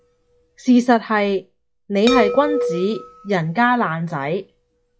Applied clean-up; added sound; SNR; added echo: classical method log-MMSE.